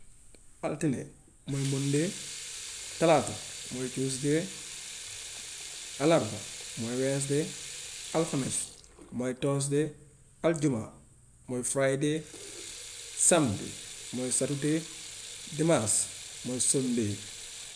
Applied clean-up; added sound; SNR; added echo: none; Sink (filling or washing) / Water tap, faucet; 10 dB; none.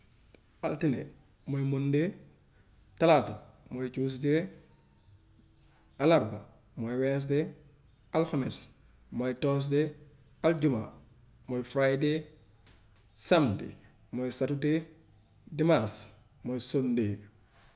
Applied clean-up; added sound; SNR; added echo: none; none; none; none.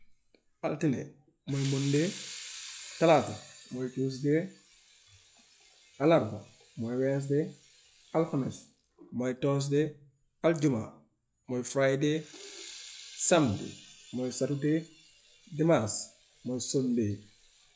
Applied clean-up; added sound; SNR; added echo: classical method log-MMSE.